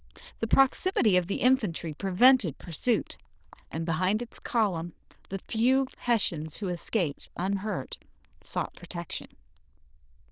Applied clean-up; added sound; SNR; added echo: neural diffusion model UNIVERSE++.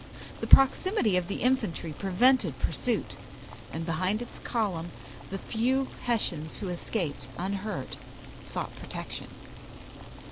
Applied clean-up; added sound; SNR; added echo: none; Boiling; 14 dB; none.